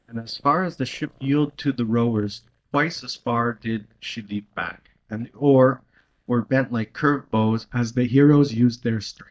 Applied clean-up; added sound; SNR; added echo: neural mask model DeepFilterNet 3.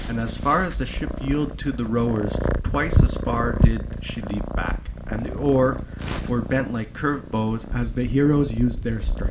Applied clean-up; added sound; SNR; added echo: none; Purr; 1 dB; reverberation time 0.4 s.